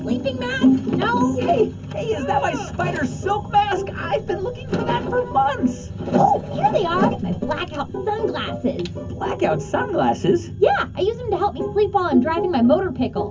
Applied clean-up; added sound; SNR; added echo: none; none; none; reverberation time 0.3 s.